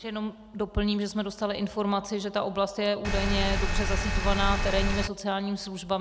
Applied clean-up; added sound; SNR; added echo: none; Engine; -3 dB; none.